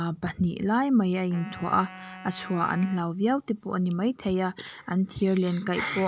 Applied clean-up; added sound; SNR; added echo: none; Wind instrument, woodwind instrument; 19 dB; none.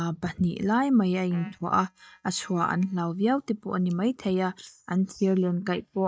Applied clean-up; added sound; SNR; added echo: neural mask model DeepFilterNet 3.